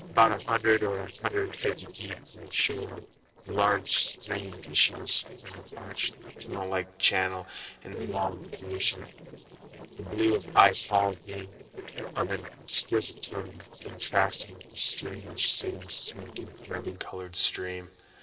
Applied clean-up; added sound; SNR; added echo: neural separator model SepFormer DNS4.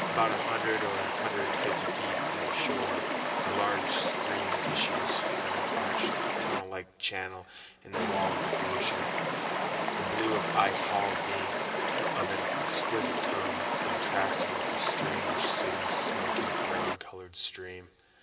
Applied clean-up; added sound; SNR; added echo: none; Stream; -5 dB; reverberation time 2.2 s.